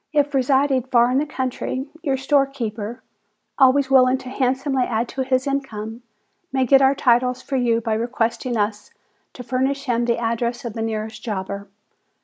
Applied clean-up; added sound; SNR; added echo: none; none; none; none.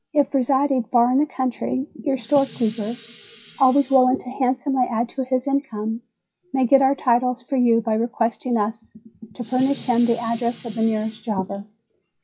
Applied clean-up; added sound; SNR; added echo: classical method WPE with log-MMSE.